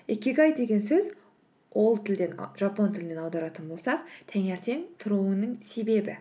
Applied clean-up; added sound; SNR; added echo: none; none; none; none.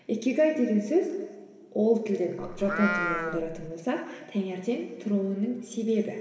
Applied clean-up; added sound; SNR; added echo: none; Livestock, farm animals, working animals; 4 dB; reverberation time 2.1 s.